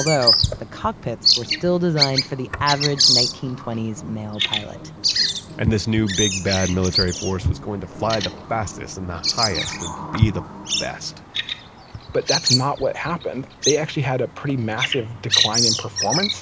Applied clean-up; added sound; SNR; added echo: none; Bird vocalization, bird call, bird song; 0 dB; none.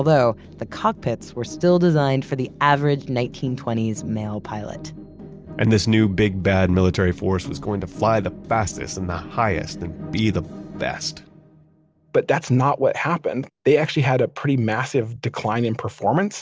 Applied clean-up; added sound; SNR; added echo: none; none; none; none.